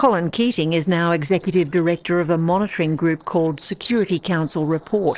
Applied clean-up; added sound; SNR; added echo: neural separator model SepFormer DNS4.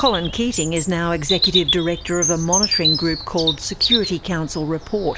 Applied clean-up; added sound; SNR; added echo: none; Bird vocalization, bird call, bird song; 2 dB; none.